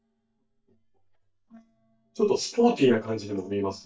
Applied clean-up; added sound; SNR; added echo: neural mask model DeepFilterNet 3.